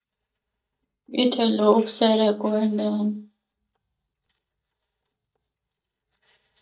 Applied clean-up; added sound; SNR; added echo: neural mask model DeepFilterNet 3.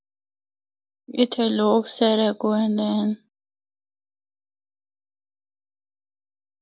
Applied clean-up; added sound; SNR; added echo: none; none; none; none.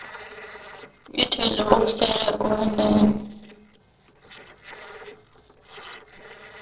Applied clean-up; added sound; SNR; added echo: neural separator model SepFormer DNS4.